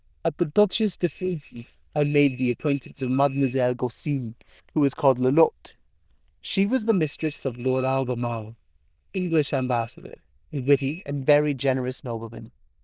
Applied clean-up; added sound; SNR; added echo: neural diffusion model UNIVERSE++.